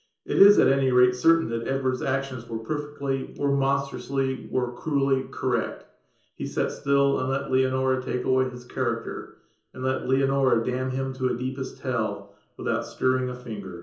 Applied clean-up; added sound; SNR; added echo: none; none; none; reverberation time 0.6 s.